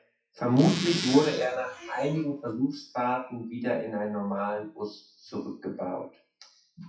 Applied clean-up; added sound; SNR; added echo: classical method WPE with log-MMSE.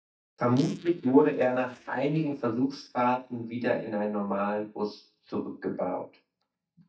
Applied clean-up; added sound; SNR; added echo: neural mask model DeepFilterNet 3.